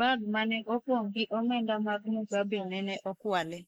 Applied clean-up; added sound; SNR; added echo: neural mask model Resemble Enhance denoiser.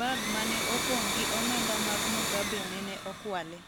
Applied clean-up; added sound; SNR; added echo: none; Domestic sounds, home sounds; -3 dB; none.